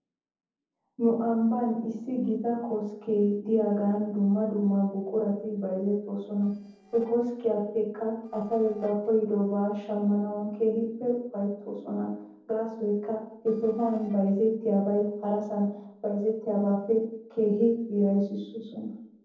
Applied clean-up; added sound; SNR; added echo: neural separator model SepFormer DNS4.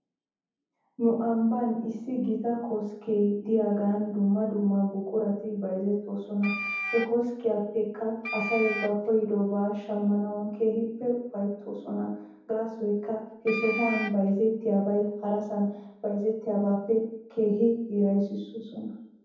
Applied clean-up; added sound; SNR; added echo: none; Wind instrument, woodwind instrument; 7 dB; reverberation time 0.9 s.